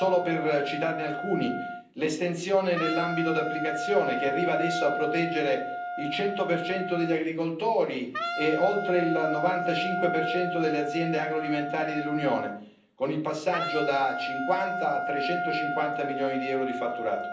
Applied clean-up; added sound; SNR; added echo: none; Wind instrument, woodwind instrument; 4 dB; reverberation time 0.6 s.